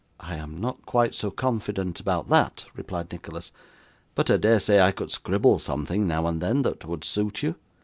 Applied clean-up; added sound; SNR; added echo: none; none; none; none.